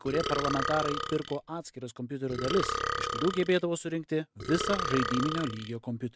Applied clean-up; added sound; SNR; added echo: none; Burping, eructation; 3 dB; none.